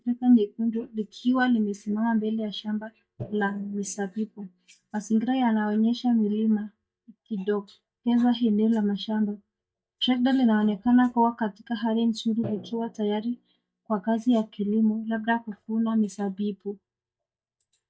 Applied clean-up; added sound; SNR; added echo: neural mask model DeepFilterNet 3.